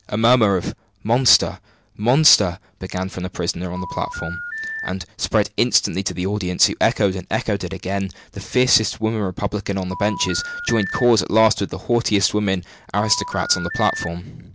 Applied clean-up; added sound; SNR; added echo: none; Telephone; 9 dB; none.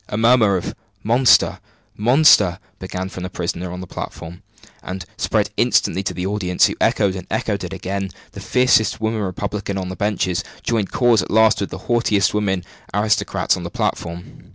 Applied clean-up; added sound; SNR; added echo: none; none; none; none.